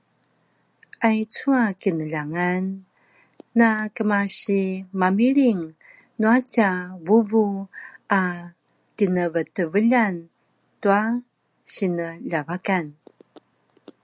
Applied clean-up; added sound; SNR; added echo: none; Bird vocalization, bird call, bird song; 18 dB; none.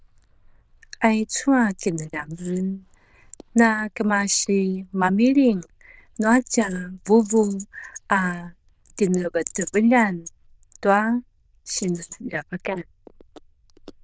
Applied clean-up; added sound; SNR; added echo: neural diffusion model UNIVERSE++.